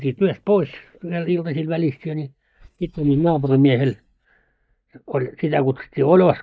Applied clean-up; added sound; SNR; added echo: neural mask model DeepFilterNet 3.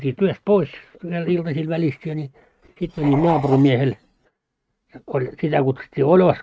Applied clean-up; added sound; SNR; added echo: neural mask model RNNoise.